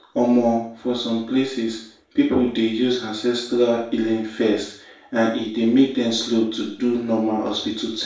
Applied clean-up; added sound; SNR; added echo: none; none; none; reverberation time 0.5 s.